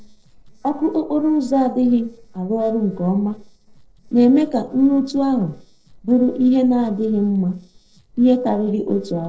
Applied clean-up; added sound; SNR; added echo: neural separator model SepFormer DNS4.